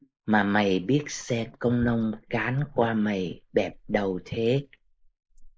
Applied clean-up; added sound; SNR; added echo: neural mask model Resemble Enhance denoiser.